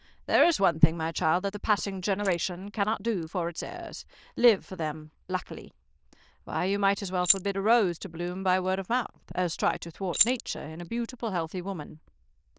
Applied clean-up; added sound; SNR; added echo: neural diffusion model UNIVERSE++.